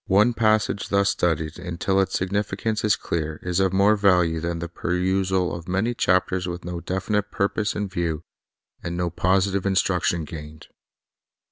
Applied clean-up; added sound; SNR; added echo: none; none; none; none.